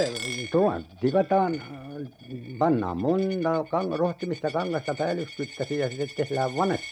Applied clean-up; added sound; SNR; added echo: none; Coin (dropping); 15 dB; none.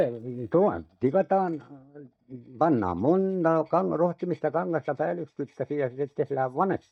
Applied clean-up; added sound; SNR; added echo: neural mask model DeepFilterNet 3.